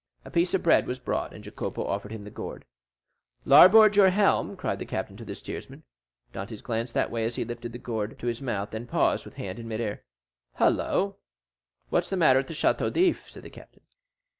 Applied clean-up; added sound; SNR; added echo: none; none; none; none.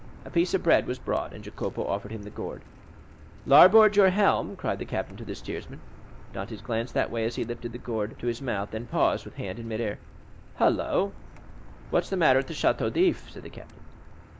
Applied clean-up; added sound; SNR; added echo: none; Car; 17 dB; none.